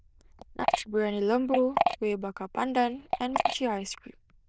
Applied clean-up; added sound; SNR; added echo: neural diffusion model UNIVERSE++.